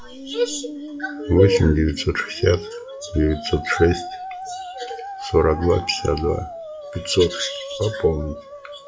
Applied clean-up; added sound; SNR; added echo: classical method WPE with log-MMSE.